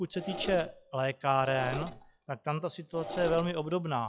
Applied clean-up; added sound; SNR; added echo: classical method log-MMSE.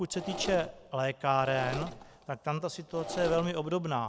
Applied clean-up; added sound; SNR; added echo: none; Engine / Mechanisms; 9 dB; none.